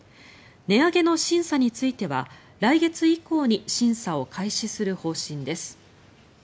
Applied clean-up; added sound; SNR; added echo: none; none; none; none.